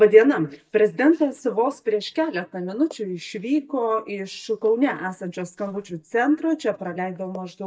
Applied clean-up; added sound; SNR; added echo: neural mask model DeepFilterNet 3.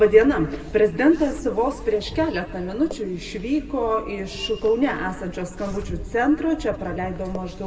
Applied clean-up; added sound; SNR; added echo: none; Zipper (clothing); 19 dB; reverberation time 1.6 s.